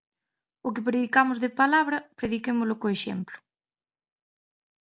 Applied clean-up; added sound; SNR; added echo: none; none; none; none.